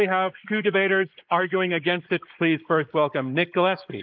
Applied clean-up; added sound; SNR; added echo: neural mask model Resemble Enhance denoiser.